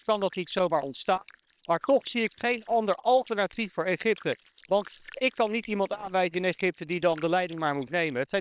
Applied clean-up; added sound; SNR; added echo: neural separator model SepFormer WHAM!.